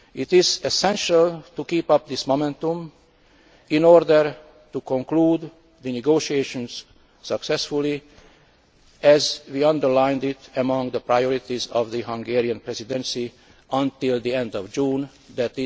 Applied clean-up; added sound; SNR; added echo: none; none; none; none.